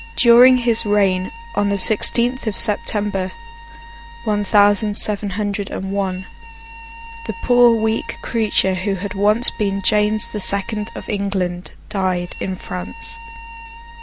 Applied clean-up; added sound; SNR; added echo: none; Bowed string instrument; 19 dB; none.